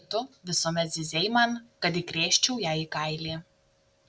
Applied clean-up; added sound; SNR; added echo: none; none; none; none.